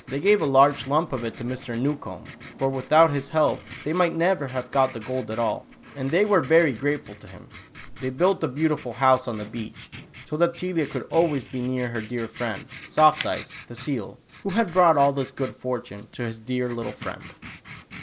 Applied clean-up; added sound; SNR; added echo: none; Writing; 19 dB; none.